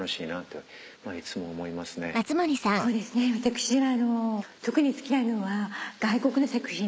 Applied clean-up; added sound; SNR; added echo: none; none; none; none.